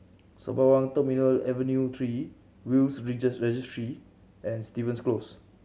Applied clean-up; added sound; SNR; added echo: none; none; none; none.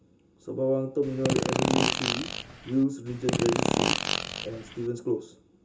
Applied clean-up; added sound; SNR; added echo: none; Fart; -2 dB; reverberation time 0.2 s.